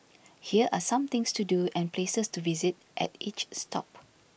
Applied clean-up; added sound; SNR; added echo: none; none; none; none.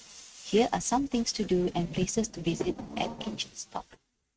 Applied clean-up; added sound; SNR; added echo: neural mask model RNNoise.